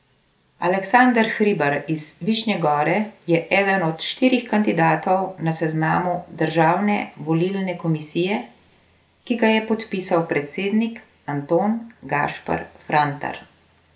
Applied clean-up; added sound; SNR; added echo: none; none; none; none.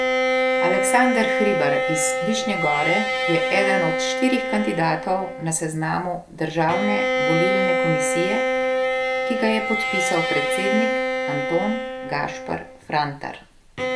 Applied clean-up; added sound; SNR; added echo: none; Bowed string instrument; -1 dB; none.